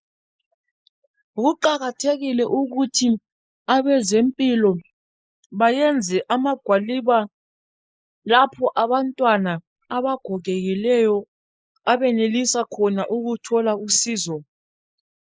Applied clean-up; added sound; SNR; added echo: neural mask model Resemble Enhance denoiser.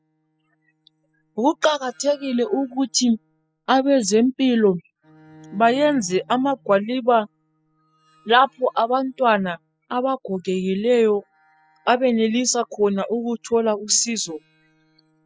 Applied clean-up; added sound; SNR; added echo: classical method spectral subtraction.